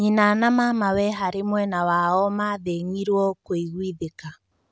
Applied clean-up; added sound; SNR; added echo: none; none; none; none.